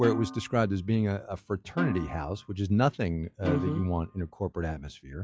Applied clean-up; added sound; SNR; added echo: classical method log-MMSE.